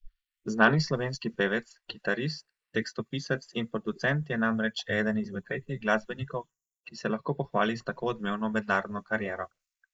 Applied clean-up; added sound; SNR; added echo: neural mask model Resemble Enhance denoiser.